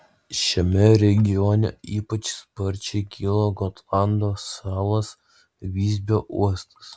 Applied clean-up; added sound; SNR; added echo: none; none; none; none.